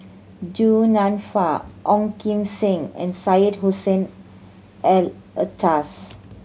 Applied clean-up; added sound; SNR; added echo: none; none; none; none.